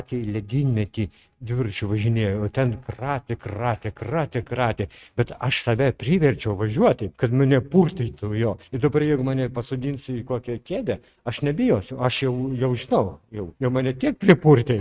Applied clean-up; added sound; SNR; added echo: neural mask model RNNoise.